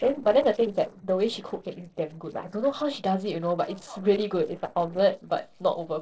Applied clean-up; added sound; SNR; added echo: neural separator model SepFormer DNS4.